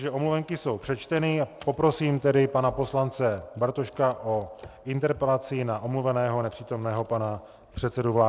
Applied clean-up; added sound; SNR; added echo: none; none; none; none.